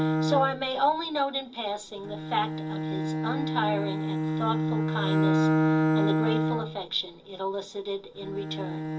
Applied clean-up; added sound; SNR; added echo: none; Bowed string instrument; -3 dB; reverberation time 0.4 s.